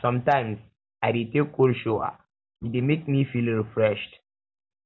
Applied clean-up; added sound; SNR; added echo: none; none; none; none.